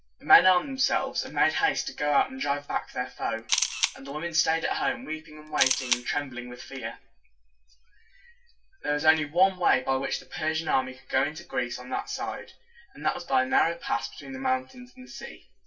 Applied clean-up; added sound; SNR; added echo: none; Camera; 2 dB; reverberation time 0.2 s.